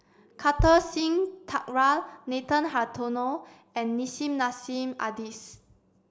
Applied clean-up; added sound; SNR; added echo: none; Bass drum; 7 dB; none.